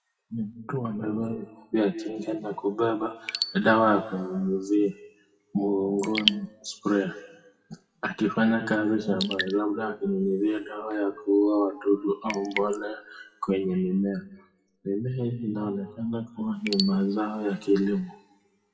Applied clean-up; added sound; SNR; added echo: classical method WPE with log-MMSE.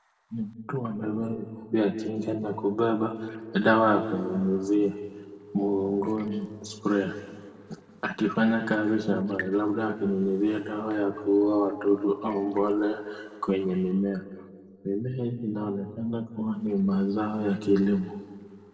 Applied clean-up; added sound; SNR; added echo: neural separator model SepFormer DNS4.